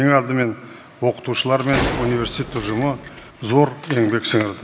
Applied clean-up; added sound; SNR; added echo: none; Shatter + Gunshot, gunfire; 7 dB; none.